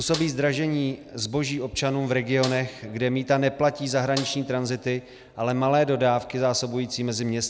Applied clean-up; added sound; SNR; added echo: none; Snare drum; 16 dB; none.